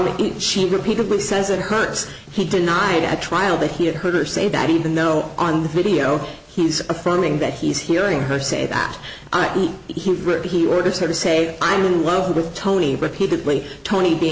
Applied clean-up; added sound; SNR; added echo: none; none; none; none.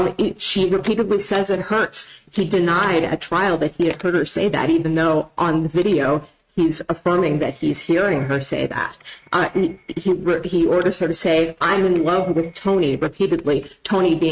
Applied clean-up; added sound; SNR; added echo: neural mask model RNNoise.